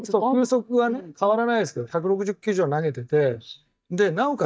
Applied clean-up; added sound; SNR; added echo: neural mask model DeepFilterNet 3.